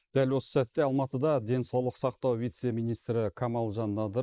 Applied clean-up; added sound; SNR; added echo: neural mask model Resemble Enhance denoiser.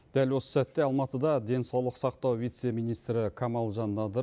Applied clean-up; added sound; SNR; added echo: none; none; none; none.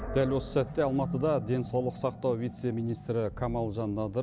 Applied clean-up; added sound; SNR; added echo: none; Animal; 10 dB; none.